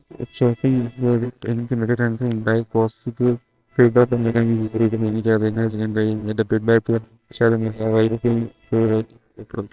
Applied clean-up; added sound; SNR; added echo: neural separator model SepFormer WHAMR!.